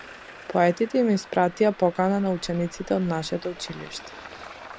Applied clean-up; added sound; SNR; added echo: none; Traffic noise, roadway noise; 18 dB; none.